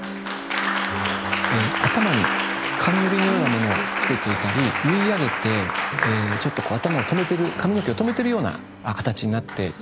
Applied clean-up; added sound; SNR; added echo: none; Applause; 2 dB; none.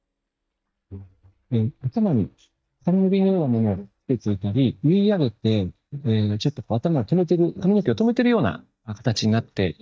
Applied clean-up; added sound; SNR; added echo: neural mask model DeepFilterNet 3.